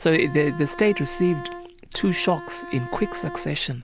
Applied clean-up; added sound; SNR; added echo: none; Bowed string instrument; 13 dB; none.